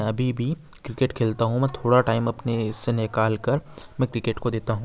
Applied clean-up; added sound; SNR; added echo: none; none; none; none.